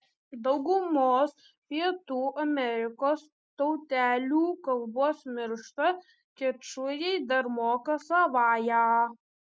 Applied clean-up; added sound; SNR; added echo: none; none; none; none.